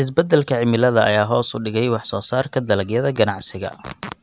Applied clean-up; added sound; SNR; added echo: none; none; none; none.